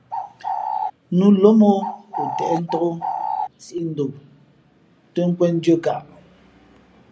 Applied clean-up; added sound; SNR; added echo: none; Bird; 4 dB; none.